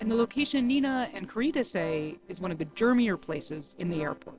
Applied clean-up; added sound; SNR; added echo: neural separator model SepFormer DNS4.